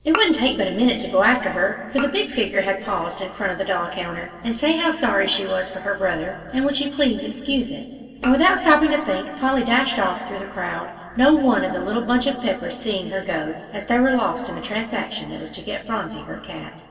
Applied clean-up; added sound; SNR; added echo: neural separator model SepFormer DNS4.